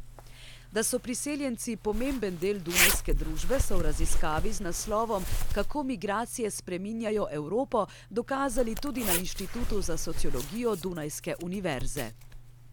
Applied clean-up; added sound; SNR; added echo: none; Zipper (clothing); -2 dB; none.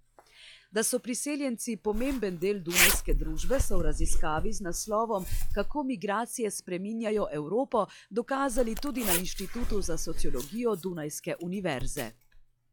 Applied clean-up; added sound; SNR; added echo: classical method log-MMSE.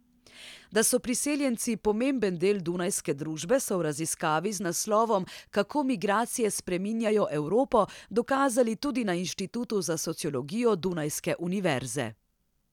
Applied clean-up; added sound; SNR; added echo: none; none; none; none.